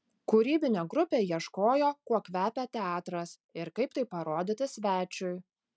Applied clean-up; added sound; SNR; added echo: none; none; none; none.